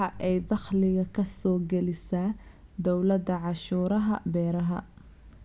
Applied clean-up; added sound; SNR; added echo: none; none; none; none.